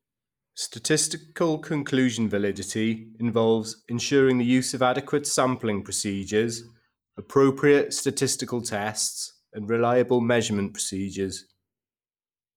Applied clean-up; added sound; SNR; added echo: neural mask model Resemble Enhance denoiser.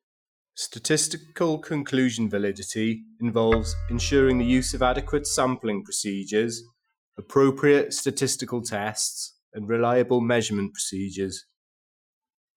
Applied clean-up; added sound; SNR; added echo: classical method Wiener filter.